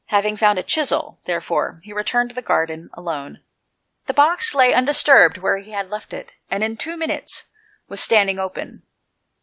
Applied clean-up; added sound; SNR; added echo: none; none; none; none.